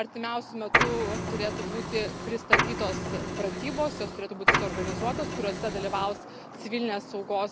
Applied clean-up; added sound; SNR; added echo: none; Printer; -3 dB; none.